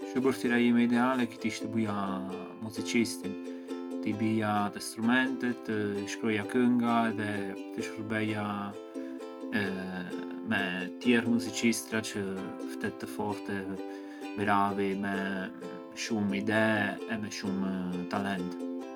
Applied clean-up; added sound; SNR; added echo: none; Plucked string instrument; 9 dB; none.